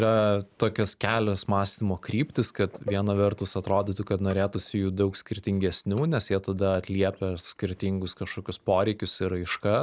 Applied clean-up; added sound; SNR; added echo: none; none; none; none.